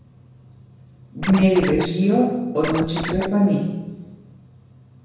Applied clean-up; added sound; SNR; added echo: none; Scratching (performance technique); 7 dB; reverberation time 1.0 s.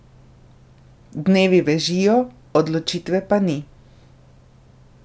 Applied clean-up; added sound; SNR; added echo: none; none; none; none.